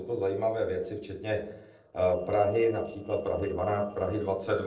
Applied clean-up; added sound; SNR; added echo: neural separator model SepFormer DNS4.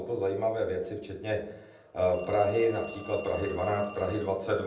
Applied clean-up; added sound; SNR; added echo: none; Telephone; 12 dB; reverberation time 0.6 s.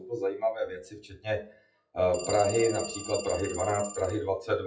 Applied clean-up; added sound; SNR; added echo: classical method WPE with log-MMSE.